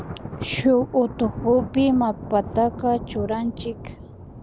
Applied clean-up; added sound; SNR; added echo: none; Thunder; 11 dB; none.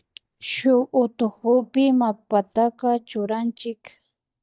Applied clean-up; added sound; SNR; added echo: neural mask model DeepFilterNet 3.